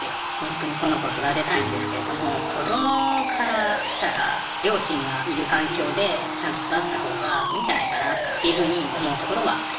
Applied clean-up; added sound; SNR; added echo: none; Sawing; 3 dB; reverberation time 0.6 s.